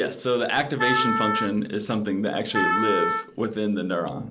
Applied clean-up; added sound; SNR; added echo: none; Wind instrument, woodwind instrument; 1 dB; none.